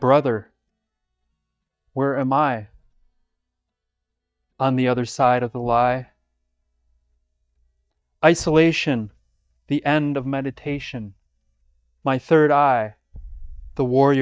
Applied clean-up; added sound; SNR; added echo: neural mask model DeepFilterNet 3.